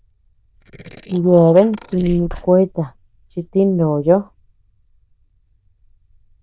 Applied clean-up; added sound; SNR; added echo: neural diffusion model UNIVERSE++.